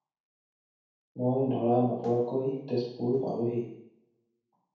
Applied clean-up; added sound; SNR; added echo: none; none; none; reverberation time 0.7 s.